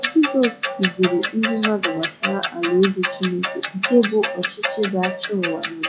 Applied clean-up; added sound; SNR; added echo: classical method log-MMSE.